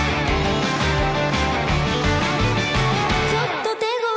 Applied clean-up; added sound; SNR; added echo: none; none; none; none.